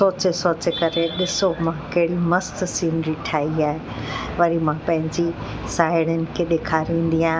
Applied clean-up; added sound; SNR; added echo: none; none; none; none.